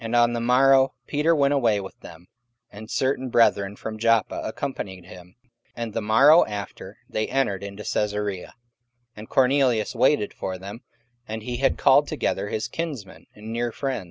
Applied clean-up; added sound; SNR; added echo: none; none; none; none.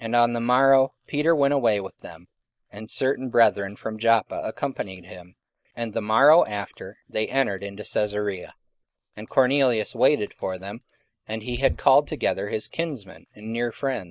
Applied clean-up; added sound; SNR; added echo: neural mask model Resemble Enhance denoiser.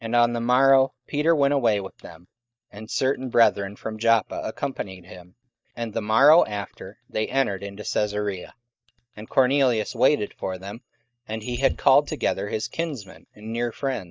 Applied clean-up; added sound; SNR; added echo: neural mask model DeepFilterNet 3.